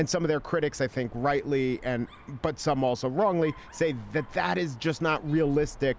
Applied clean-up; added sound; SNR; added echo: none; Dog; 19 dB; none.